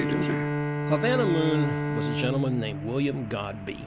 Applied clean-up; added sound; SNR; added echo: none; Bowed string instrument; 1 dB; none.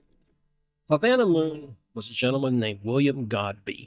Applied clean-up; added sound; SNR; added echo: neural mask model DeepFilterNet 3.